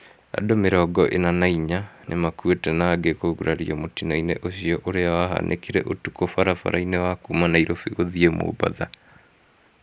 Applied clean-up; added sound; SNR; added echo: none; none; none; none.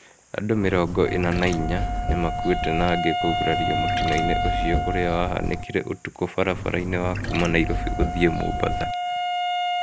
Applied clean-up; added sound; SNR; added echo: none; Trickle, dribble / Chirp, tweet + Wind instrument, woodwind instrument; 1 dB; none.